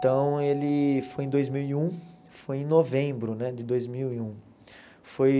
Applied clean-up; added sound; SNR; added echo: none; Keyboard (musical); 19 dB; none.